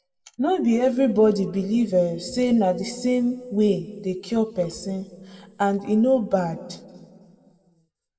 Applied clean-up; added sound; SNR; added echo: none; none; none; reverberation time 1.3 s.